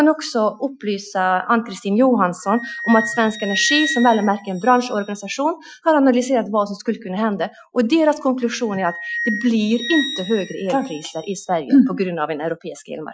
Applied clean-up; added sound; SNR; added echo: classical method Wiener filter.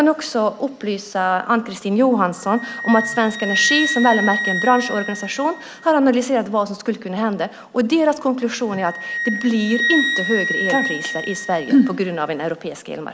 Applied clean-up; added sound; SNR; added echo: none; Wind instrument, woodwind instrument; 7 dB; none.